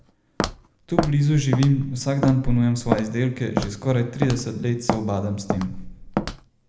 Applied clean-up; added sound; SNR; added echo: none; Walk, footsteps; 6 dB; reverberation time 0.7 s.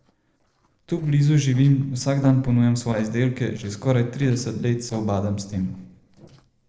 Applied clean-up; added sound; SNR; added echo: neural separator model SepFormer DNS4.